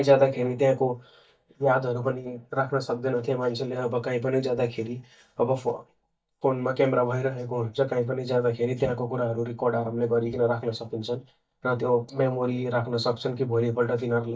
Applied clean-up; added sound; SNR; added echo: neural mask model DeepFilterNet 3.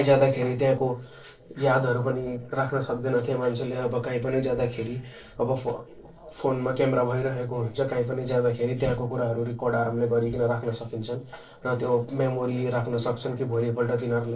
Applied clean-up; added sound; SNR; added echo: neural separator model SepFormer DNS4.